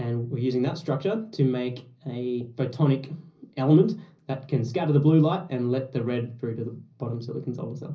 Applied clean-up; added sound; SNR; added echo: none; none; none; reverberation time 0.5 s.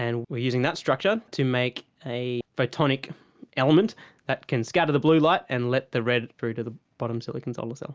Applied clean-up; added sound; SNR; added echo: none; none; none; none.